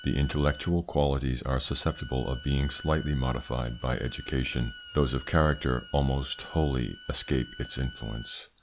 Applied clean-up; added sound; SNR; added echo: none; Bowed string instrument; 18 dB; none.